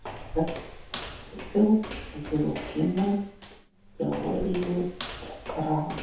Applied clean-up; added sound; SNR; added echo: none; Walk, footsteps; 10 dB; reverberation time 0.5 s.